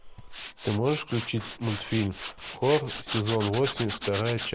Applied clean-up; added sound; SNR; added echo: none; Tools; 8 dB; none.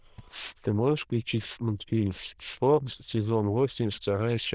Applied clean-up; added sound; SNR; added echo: neural diffusion model UNIVERSE++.